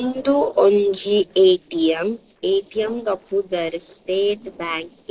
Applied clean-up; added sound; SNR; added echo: neural separator model SepFormer DNS4.